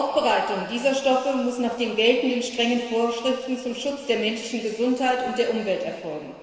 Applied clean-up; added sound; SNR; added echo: none; none; none; reverberation time 2.2 s.